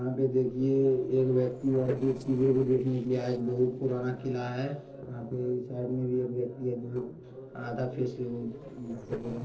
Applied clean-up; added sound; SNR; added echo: neural separator model SepFormer DNS4.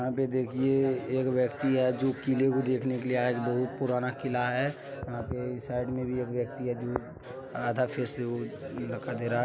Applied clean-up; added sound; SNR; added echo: none; none; none; none.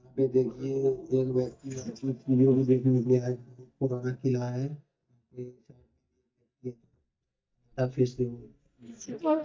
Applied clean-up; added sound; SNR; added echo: neural mask model DeepFilterNet 3.